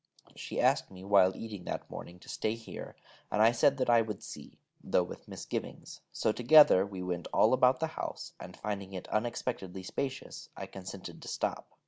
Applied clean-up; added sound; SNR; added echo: none; none; none; none.